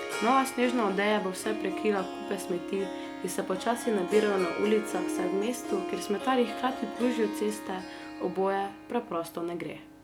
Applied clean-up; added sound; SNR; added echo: none; Harp; 7 dB; none.